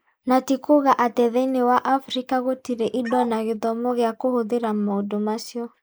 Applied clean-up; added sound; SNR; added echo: neural mask model Resemble Enhance denoiser.